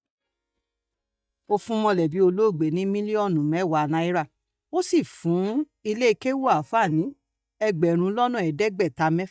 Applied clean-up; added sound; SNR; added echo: neural mask model DeepFilterNet 3.